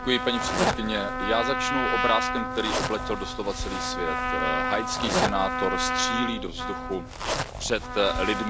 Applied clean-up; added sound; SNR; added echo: none; Zipper (clothing) + Trumpet; -1 dB; none.